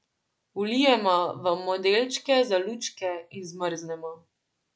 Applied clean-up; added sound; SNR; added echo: none; none; none; none.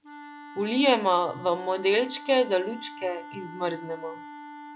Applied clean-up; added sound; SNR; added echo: none; Wind instrument, woodwind instrument; 15 dB; none.